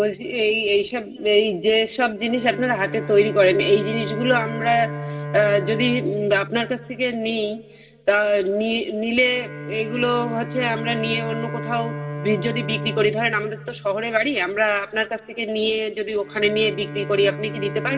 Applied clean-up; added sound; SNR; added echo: none; Bowed string instrument; 11 dB; reverberation time 2.1 s.